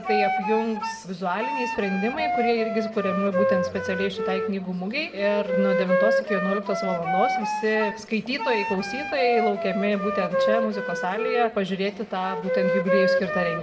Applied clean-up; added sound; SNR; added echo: none; Wind instrument, woodwind instrument; 0 dB; reverberation time 1.4 s.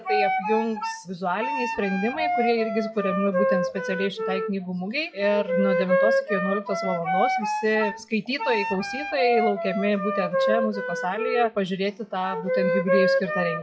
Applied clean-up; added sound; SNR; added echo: classical method WPE with log-MMSE.